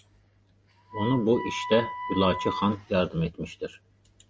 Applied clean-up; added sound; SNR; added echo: none; Wind instrument, woodwind instrument; 9 dB; none.